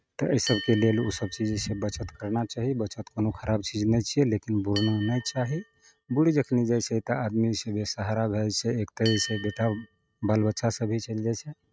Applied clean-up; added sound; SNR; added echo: neural mask model RNNoise.